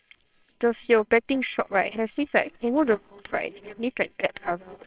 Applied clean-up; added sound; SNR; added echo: neural separator model SepFormer WHAMR!.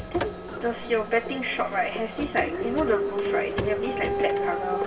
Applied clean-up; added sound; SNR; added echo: none; Printer; 2 dB; reverberation time 2.4 s.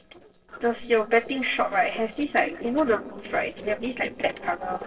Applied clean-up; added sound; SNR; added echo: neural separator model SepFormer DNS4.